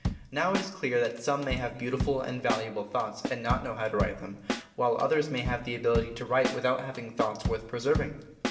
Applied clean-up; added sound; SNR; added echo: none; Drum / Drum kit; 6 dB; reverberation time 0.8 s.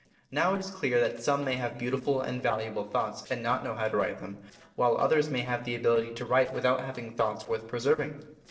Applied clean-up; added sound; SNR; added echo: neural separator model SepFormer DNS4.